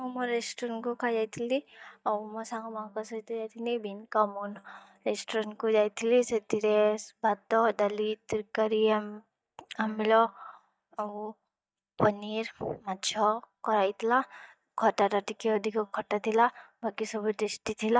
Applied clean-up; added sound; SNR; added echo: neural mask model DeepFilterNet 3.